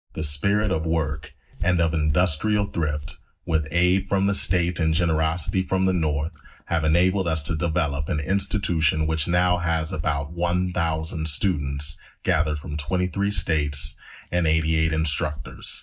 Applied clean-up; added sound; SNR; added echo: neural mask model DeepFilterNet 3.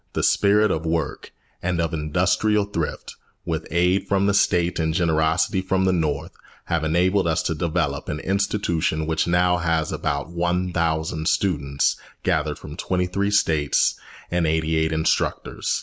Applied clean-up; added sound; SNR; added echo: none; none; none; none.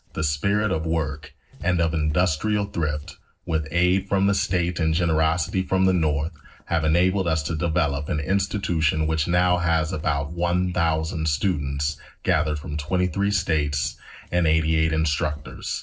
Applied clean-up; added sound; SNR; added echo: neural separator model SepFormer DNS4.